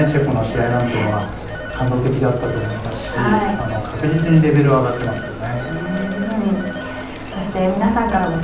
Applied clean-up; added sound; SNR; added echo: none; Telephone; 10 dB; reverberation time 0.6 s.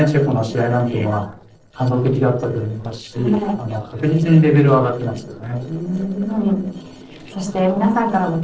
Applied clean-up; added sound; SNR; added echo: neural separator model SepFormer DNS4.